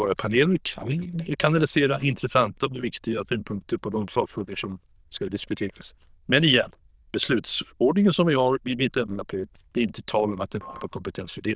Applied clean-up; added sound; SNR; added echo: neural diffusion model UNIVERSE++.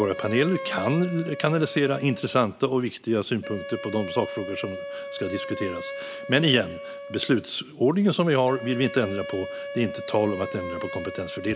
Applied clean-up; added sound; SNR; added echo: none; Wind instrument, woodwind instrument; 11 dB; none.